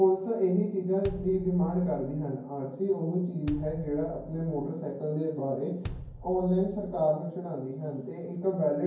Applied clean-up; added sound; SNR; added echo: none; Bass drum; 14 dB; reverberation time 0.9 s.